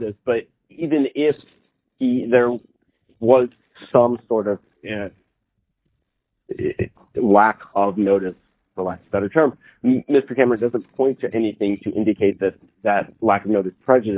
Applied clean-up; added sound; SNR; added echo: neural mask model DeepFilterNet 3.